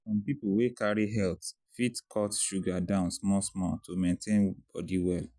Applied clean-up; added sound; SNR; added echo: none; none; none; none.